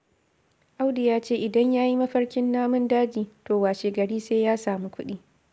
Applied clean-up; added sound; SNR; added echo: none; none; none; none.